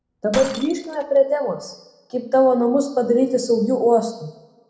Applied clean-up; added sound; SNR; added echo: none; Shatter; 20 dB; reverberation time 0.7 s.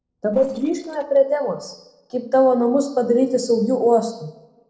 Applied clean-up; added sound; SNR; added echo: neural separator model SepFormer DNS4.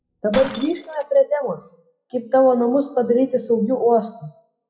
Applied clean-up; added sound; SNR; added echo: classical method WPE with log-MMSE.